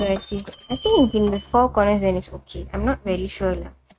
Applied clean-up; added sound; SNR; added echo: neural mask model RNNoise.